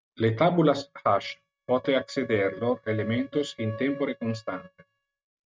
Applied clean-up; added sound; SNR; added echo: neural mask model RNNoise.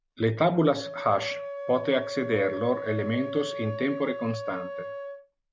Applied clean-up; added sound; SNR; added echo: none; Wind instrument, woodwind instrument; 9 dB; none.